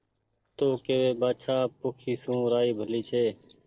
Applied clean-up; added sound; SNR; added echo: neural separator model SepFormer DNS4.